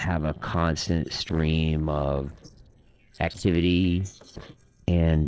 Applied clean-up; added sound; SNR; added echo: neural separator model SepFormer DNS4.